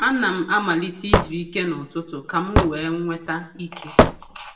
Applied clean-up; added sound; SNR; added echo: none; Hammer / Wood; -1 dB; reverberation time 0.6 s.